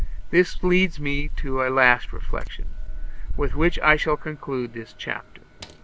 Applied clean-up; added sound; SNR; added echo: none; Keys jangling; 1 dB; none.